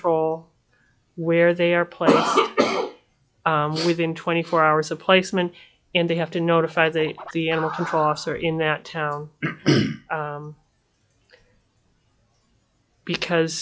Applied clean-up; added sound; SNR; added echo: classical method log-MMSE.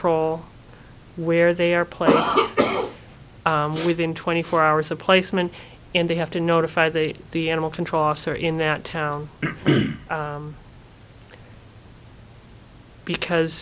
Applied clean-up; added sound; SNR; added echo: none; none; none; none.